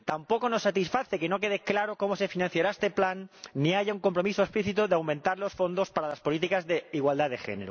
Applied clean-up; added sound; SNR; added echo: none; none; none; none.